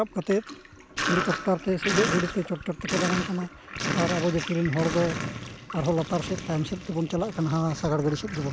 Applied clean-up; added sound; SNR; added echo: none; Sink (filling or washing); 5 dB; none.